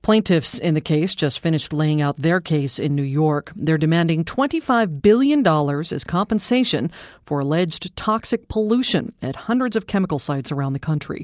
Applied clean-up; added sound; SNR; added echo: none; none; none; none.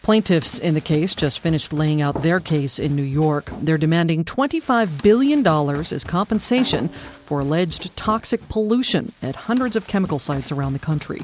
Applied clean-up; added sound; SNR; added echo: none; Run + Snare drum; 18 dB; none.